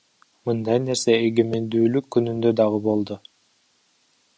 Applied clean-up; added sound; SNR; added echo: none; none; none; none.